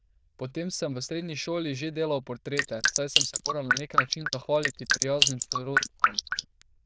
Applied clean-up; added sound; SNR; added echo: neural diffusion model UNIVERSE++.